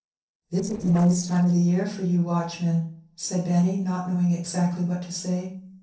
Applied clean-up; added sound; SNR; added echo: neural separator model SepFormer DNS4.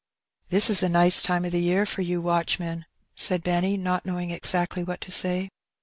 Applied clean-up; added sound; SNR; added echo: none; none; none; none.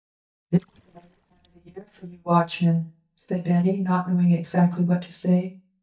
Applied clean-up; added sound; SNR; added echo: neural mask model DeepFilterNet 3.